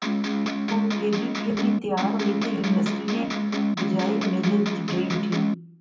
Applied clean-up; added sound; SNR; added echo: none; Electric guitar; -3 dB; reverberation time 0.6 s.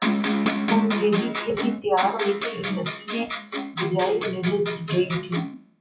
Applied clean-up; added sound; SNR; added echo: classical method WPE with log-MMSE.